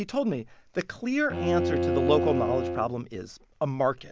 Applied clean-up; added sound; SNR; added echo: none; Bowed string instrument; 2 dB; none.